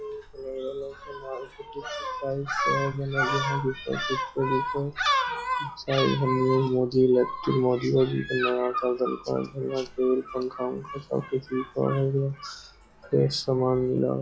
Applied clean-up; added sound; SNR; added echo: classical method log-MMSE.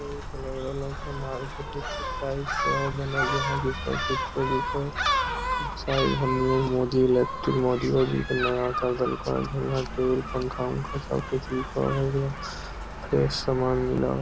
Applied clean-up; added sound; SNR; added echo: none; Gull, seagull; 4 dB; none.